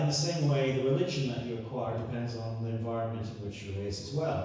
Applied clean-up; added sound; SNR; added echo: none; none; none; reverberation time 1.1 s.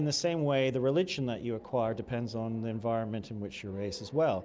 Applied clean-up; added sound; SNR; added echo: none; none; none; none.